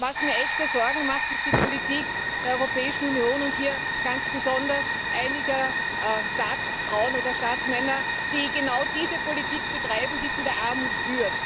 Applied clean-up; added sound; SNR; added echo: none; Fire; -2 dB; none.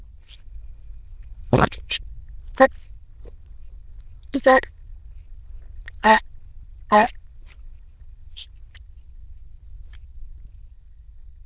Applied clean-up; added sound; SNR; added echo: neural diffusion model UNIVERSE++.